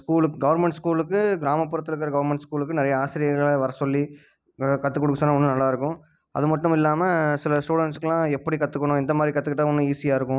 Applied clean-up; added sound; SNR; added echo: none; none; none; none.